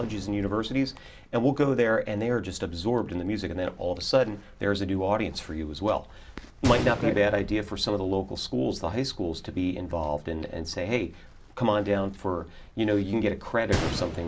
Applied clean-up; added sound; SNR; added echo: none; Gunshot, gunfire; 13 dB; none.